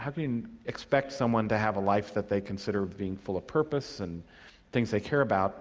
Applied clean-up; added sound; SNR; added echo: none; none; none; none.